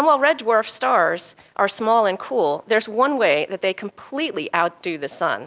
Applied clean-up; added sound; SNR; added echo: none; none; none; none.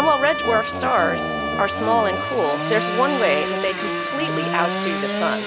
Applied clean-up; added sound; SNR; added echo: none; Trumpet + Sawing / Engine; 2 dB; none.